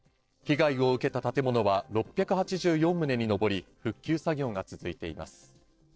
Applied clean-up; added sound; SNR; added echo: neural separator model SepFormer DNS4.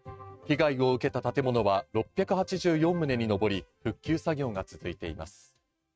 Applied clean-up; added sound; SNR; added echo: neural mask model RNNoise.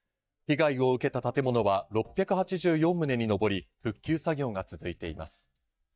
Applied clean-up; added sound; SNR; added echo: neural mask model DeepFilterNet 3.